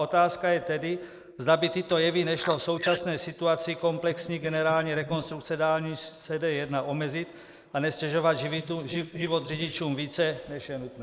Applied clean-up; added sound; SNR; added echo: neural mask model Resemble Enhance denoiser.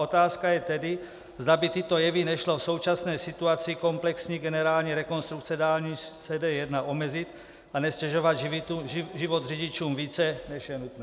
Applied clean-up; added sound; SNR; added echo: none; none; none; none.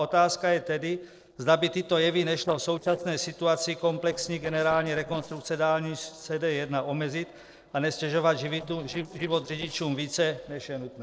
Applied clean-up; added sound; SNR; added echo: neural separator model SepFormer DNS4.